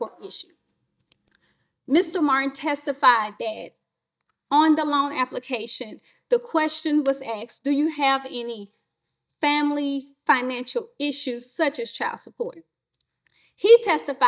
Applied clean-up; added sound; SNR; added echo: neural mask model DeepFilterNet 3.